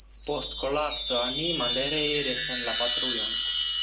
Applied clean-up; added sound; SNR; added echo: none; Chime; -4 dB; reverberation time 0.2 s.